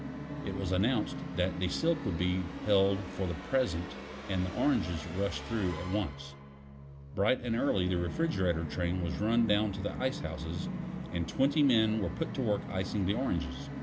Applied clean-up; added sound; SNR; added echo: none; Musical instrument; 8 dB; none.